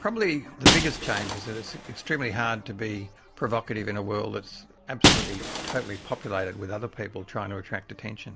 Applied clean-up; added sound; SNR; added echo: none; Shatter; -2 dB; none.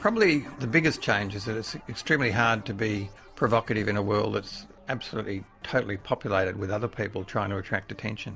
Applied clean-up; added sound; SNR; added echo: none; none; none; none.